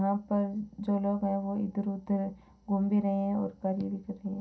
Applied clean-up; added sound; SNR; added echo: none; none; none; reverberation time 0.3 s.